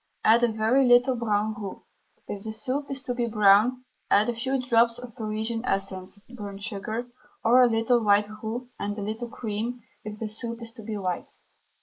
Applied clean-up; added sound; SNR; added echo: neural mask model Resemble Enhance denoiser.